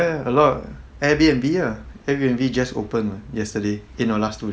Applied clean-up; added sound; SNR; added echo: none; none; none; none.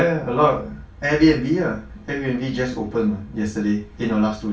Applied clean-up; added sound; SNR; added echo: none; none; none; reverberation time 0.2 s.